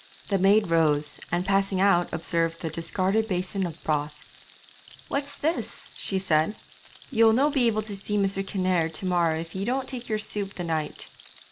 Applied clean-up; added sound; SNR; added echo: none; Frying (food); 15 dB; none.